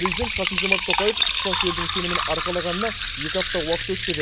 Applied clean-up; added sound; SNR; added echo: none; Liquid; -5 dB; none.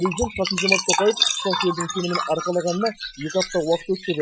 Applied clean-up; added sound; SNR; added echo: classical method Wiener filter.